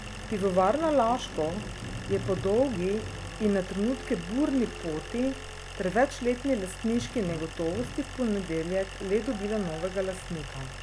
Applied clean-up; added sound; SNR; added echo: none; Squeak + Idling; 10 dB; none.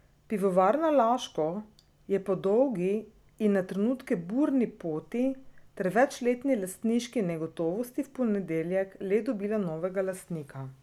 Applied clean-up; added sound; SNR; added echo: none; none; none; none.